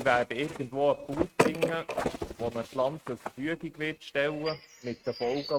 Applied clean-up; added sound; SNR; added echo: neural mask model RNNoise.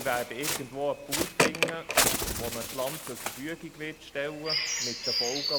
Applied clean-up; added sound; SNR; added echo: none; Bird; -4 dB; none.